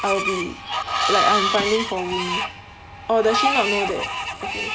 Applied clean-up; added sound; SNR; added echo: none; Screech; 0 dB; none.